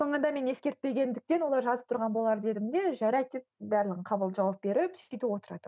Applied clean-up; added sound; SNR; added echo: none; none; none; none.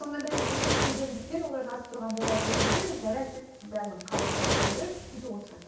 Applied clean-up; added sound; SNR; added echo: none; Fire; -3 dB; reverberation time 0.9 s.